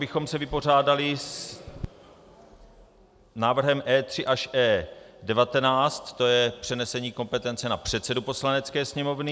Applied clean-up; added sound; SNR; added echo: none; none; none; none.